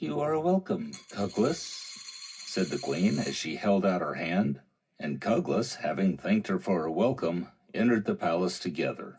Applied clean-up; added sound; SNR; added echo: none; Coin (dropping); 15 dB; reverberation time 0.4 s.